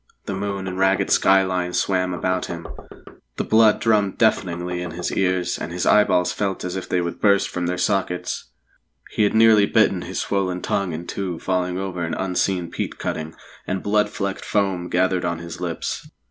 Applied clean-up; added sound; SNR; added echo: none; Knock; 14 dB; none.